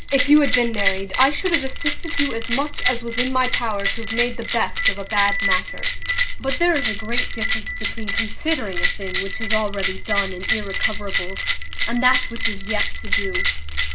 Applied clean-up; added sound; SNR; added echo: none; Bell; -3 dB; none.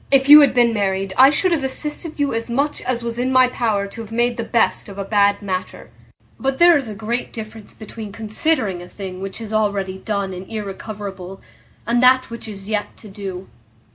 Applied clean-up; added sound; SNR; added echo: none; none; none; none.